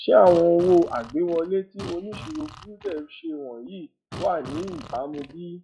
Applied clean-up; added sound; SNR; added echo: classical method log-MMSE.